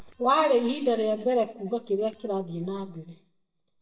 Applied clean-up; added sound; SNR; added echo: neural mask model DeepFilterNet 3.